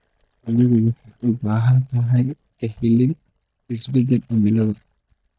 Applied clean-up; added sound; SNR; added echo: neural mask model DeepFilterNet 3.